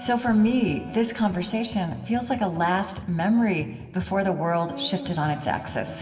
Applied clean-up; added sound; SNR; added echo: none; none; none; reverberation time 2.6 s.